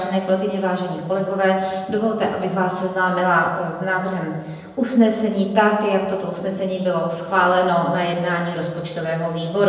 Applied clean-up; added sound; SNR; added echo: none; none; none; reverberation time 0.9 s.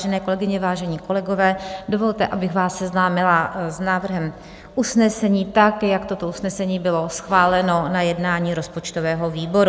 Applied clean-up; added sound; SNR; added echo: none; none; none; none.